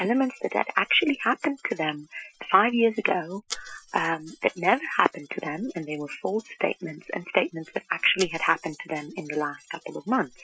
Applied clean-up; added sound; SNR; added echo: classical method Wiener filter.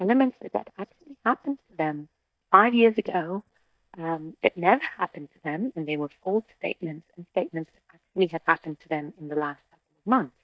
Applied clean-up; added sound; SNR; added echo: neural mask model DeepFilterNet 3.